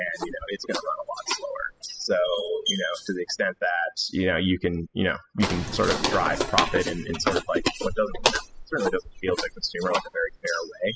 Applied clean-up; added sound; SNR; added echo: classical method spectral subtraction.